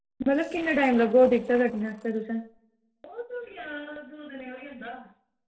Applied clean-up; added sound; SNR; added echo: neural separator model SepFormer DNS4.